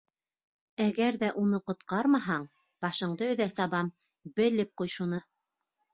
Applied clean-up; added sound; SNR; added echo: none; none; none; none.